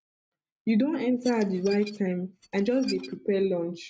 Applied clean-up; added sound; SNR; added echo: neural mask model RNNoise.